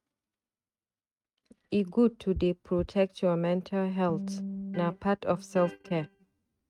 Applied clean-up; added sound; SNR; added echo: neural mask model RNNoise.